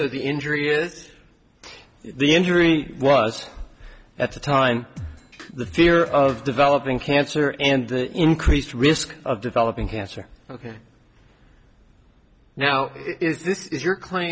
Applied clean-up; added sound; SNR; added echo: none; Drum kit; 17 dB; none.